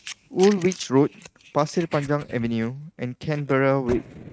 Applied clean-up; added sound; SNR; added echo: neural mask model RNNoise.